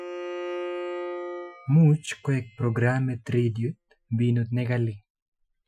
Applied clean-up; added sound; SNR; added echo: classical method Wiener filter.